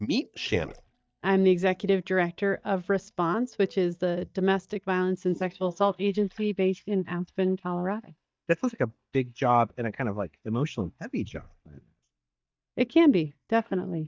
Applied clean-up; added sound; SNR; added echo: neural mask model DeepFilterNet 3.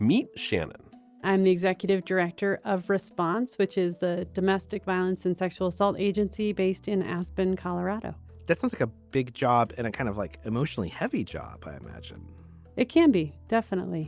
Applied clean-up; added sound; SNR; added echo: none; none; none; none.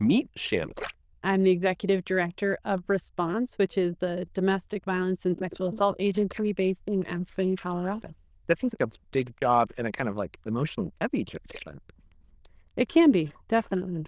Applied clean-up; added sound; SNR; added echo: neural diffusion model UNIVERSE++.